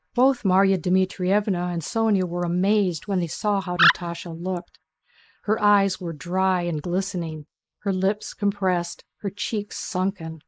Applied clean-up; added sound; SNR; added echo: neural mask model Resemble Enhance denoiser.